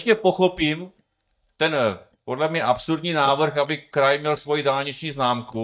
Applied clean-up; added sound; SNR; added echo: neural mask model DeepFilterNet 3.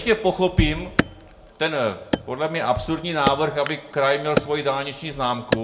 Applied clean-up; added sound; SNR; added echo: none; Wood; 7 dB; reverberation time 0.5 s.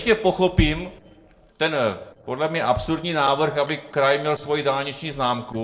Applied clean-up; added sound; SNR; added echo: neural separator model SepFormer DNS4.